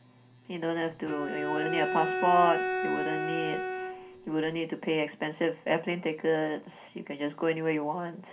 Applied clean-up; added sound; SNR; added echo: none; Bowed string instrument; 2 dB; reverberation time 0.3 s.